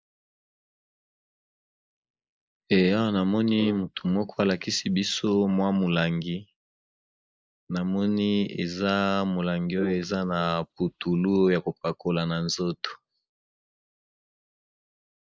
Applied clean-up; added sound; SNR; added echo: neural mask model Resemble Enhance denoiser.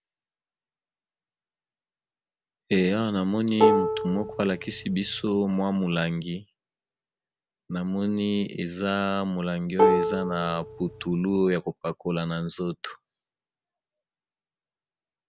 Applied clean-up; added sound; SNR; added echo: none; Plucked string instrument; -3 dB; none.